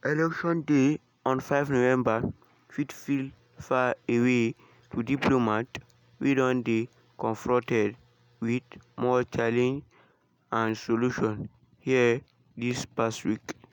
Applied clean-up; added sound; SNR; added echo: none; none; none; none.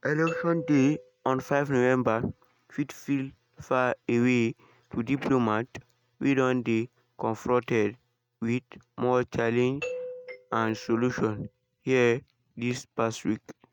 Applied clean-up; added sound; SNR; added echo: neural mask model RNNoise.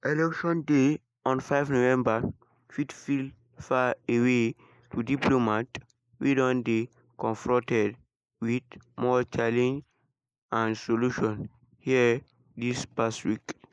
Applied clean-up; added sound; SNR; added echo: neural mask model Resemble Enhance denoiser.